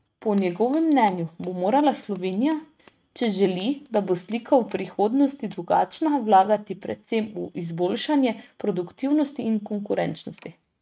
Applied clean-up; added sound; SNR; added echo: neural mask model RNNoise.